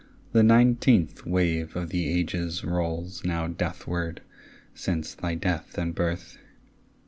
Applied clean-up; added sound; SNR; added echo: none; none; none; none.